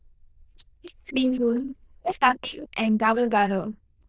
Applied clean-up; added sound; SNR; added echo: neural diffusion model UNIVERSE++.